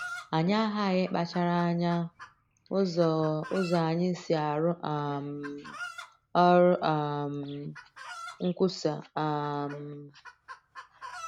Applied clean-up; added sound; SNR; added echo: none; Chicken, rooster; 18 dB; none.